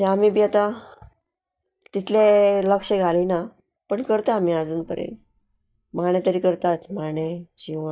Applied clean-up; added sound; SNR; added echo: neural mask model DeepFilterNet 3.